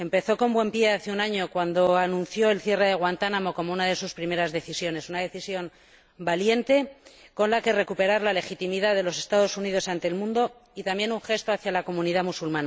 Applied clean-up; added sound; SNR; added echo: none; none; none; none.